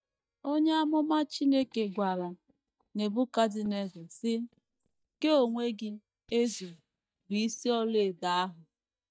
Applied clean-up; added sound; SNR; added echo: neural mask model DeepFilterNet 3.